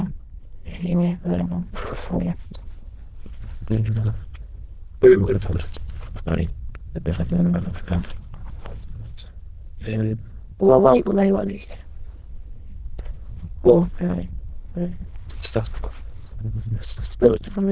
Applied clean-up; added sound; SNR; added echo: neural diffusion model UNIVERSE++.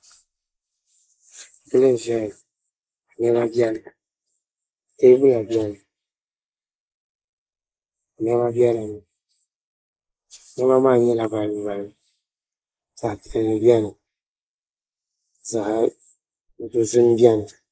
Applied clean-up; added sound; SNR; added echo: neural mask model Resemble Enhance denoiser.